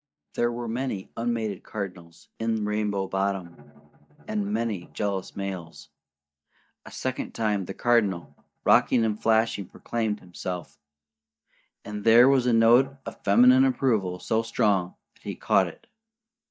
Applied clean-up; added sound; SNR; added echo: neural mask model DeepFilterNet 3.